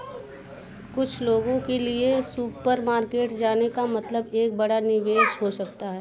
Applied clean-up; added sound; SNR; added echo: none; none; none; none.